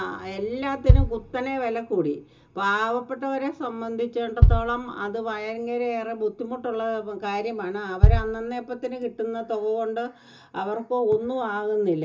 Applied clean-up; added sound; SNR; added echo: none; Bass drum; -4 dB; reverberation time 0.2 s.